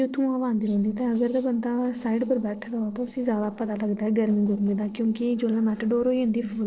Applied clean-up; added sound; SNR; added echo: neural separator model SepFormer DNS4.